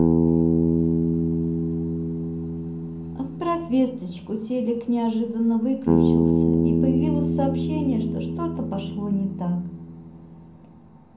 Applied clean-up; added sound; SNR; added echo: none; Bass guitar; -4 dB; reverberation time 0.6 s.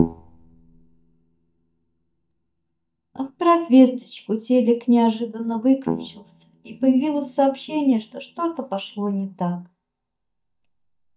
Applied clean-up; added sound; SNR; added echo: neural mask model DeepFilterNet 3.